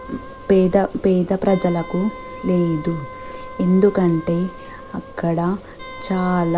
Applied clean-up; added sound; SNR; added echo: none; Wind instrument, woodwind instrument; 18 dB; none.